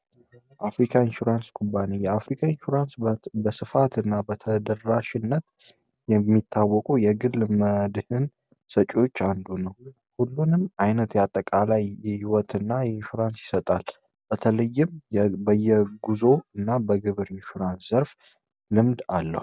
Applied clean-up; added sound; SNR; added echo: none; none; none; none.